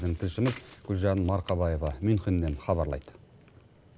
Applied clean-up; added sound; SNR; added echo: none; Bicycle; 20 dB; none.